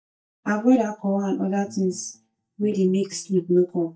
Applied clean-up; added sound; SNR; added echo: neural mask model DeepFilterNet 3.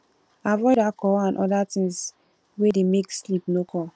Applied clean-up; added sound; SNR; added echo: none; none; none; none.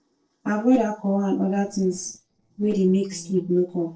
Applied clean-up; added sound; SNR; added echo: neural separator model SepFormer DNS4.